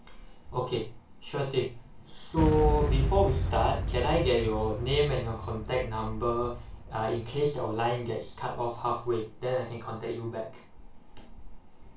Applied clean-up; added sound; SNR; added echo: none; Boom; 5 dB; reverberation time 0.2 s.